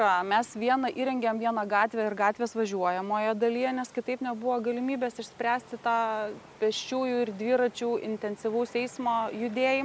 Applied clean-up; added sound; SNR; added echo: none; none; none; none.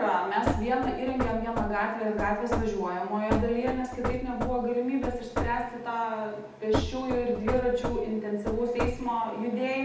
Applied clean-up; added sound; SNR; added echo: none; Knock / Wood; 5 dB; reverberation time 0.8 s.